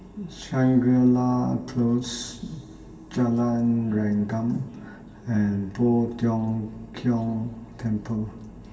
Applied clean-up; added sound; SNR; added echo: none; none; none; reverberation time 2.2 s.